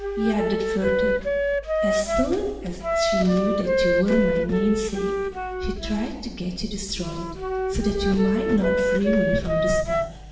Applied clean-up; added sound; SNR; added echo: none; Wind instrument, woodwind instrument; 0 dB; reverberation time 1.1 s.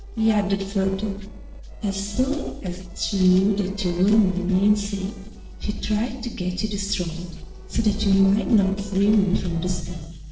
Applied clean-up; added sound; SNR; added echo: neural separator model SepFormer DNS4.